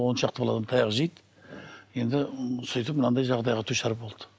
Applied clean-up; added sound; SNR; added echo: none; none; none; none.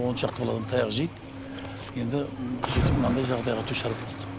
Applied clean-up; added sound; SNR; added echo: none; Cricket / Waves, surf; 3 dB; none.